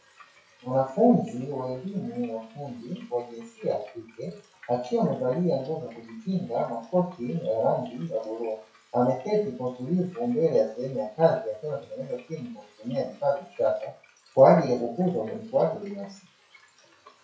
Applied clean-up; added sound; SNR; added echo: classical method WPE with log-MMSE.